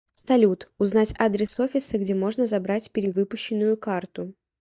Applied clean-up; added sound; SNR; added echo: neural mask model DeepFilterNet 3.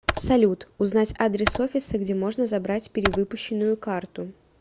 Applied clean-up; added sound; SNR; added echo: none; Computer keyboard; 7 dB; none.